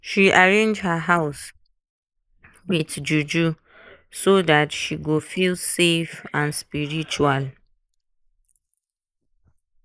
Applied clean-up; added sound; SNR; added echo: neural mask model Resemble Enhance denoiser.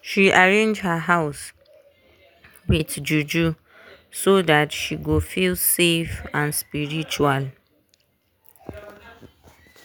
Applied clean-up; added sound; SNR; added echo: none; none; none; none.